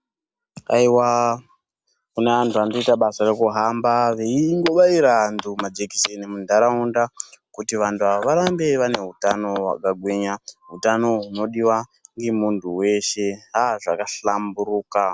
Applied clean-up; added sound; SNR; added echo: none; none; none; none.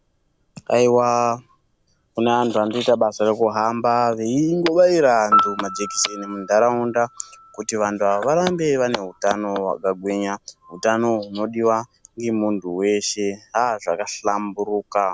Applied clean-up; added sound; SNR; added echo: none; Piano; 12 dB; none.